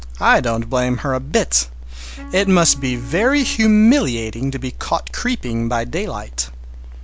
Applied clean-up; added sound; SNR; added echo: none; Wind instrument, woodwind instrument; 20 dB; none.